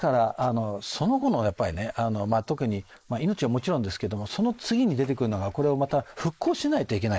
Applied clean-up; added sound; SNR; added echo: neural mask model Resemble Enhance denoiser.